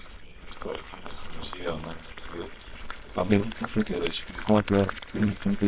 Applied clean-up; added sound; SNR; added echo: neural separator model SepFormer WHAMR!.